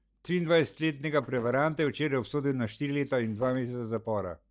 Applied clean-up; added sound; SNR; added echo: neural separator model SepFormer DNS4.